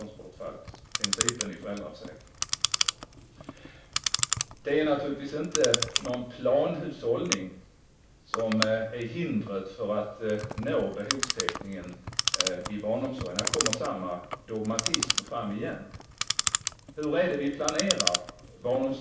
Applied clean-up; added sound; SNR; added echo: none; Clock; 2 dB; reverberation time 0.3 s.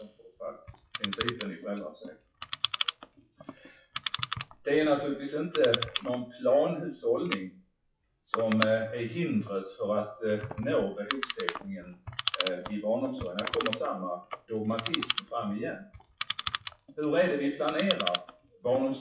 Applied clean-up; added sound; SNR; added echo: classical method WPE with log-MMSE.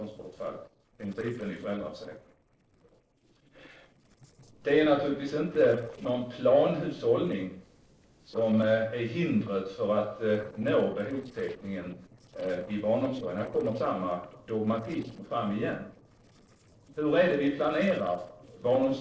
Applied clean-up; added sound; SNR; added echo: neural separator model SepFormer DNS4.